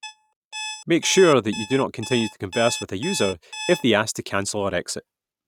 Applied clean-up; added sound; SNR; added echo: neural mask model RNNoise.